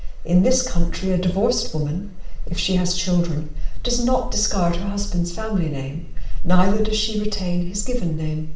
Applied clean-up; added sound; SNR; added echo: none; none; none; reverberation time 0.6 s.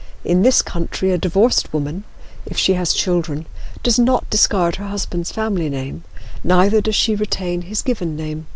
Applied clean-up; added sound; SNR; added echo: none; none; none; none.